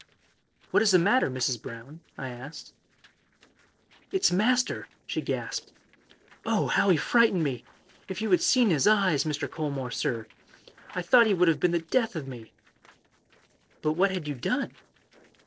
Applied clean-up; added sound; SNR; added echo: neural separator model SepFormer DNS4.